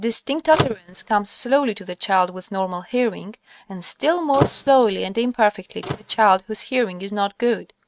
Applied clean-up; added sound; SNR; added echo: neural mask model RNNoise.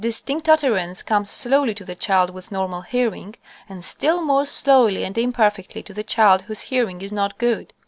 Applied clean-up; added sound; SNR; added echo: none; none; none; none.